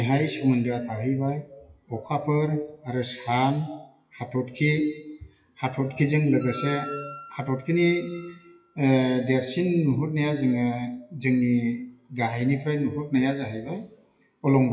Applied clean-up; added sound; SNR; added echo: classical method WPE with log-MMSE.